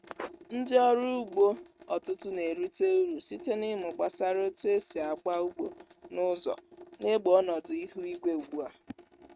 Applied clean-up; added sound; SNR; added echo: neural mask model RNNoise.